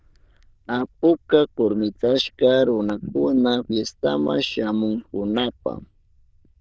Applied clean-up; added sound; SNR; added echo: neural diffusion model UNIVERSE++.